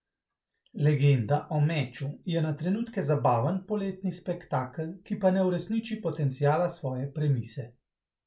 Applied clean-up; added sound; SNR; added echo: none; none; none; none.